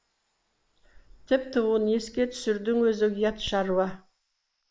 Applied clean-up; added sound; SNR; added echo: neural mask model Resemble Enhance denoiser.